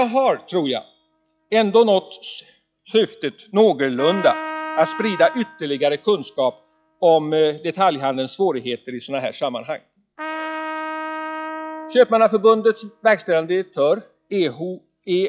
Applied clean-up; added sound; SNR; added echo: classical method log-MMSE.